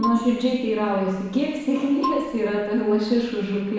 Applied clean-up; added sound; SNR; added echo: none; Marimba, xylophone; 12 dB; reverberation time 1.1 s.